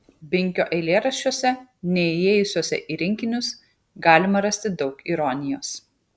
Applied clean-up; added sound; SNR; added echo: none; none; none; none.